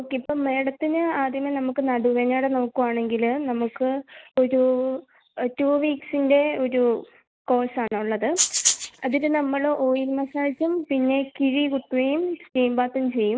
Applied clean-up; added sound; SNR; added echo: neural mask model DeepFilterNet 3.